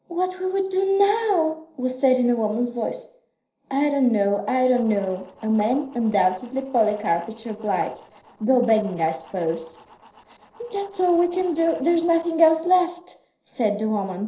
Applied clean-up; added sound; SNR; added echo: neural separator model SepFormer DNS4.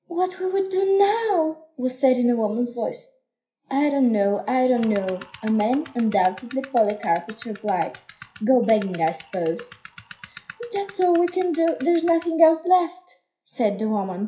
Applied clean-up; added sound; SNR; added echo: classical method WPE with log-MMSE.